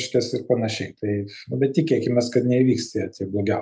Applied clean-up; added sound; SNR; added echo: none; none; none; none.